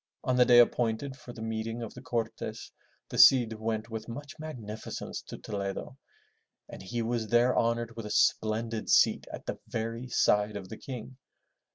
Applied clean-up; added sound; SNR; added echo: none; none; none; none.